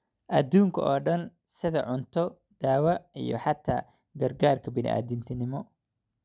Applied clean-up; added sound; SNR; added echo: none; none; none; none.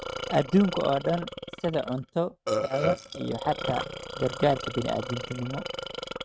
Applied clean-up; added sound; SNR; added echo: neural mask model RNNoise.